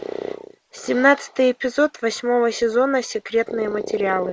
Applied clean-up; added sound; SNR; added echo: none; none; none; none.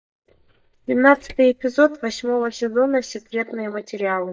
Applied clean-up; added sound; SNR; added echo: neural mask model DeepFilterNet 3.